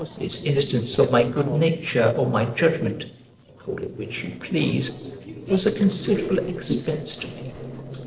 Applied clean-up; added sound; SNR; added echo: neural separator model SepFormer DNS4.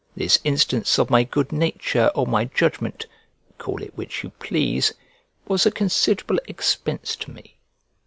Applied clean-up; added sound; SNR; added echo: none; none; none; none.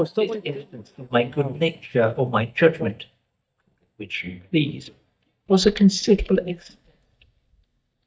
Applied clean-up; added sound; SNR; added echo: neural mask model DeepFilterNet 3.